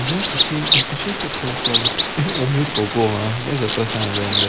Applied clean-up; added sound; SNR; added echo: none; Bird vocalization, bird call, bird song; -1 dB; none.